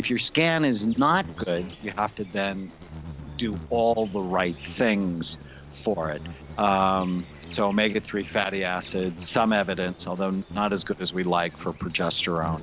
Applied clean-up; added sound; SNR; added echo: none; Insect; 15 dB; none.